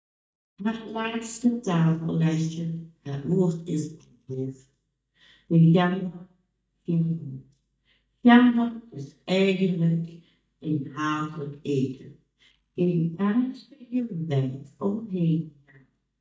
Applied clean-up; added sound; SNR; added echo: neural mask model DeepFilterNet 3.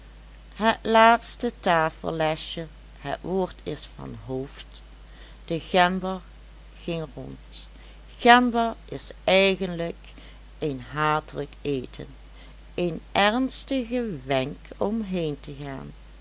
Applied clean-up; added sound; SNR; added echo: none; none; none; none.